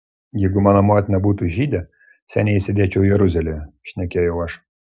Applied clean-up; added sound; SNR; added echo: none; none; none; none.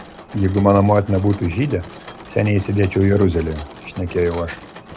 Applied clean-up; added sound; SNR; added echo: none; Mechanisms; 18 dB; none.